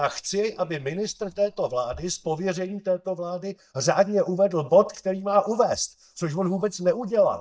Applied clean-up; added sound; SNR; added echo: neural mask model DeepFilterNet 3.